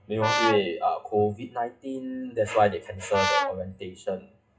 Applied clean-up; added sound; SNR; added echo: classical method WPE with log-MMSE.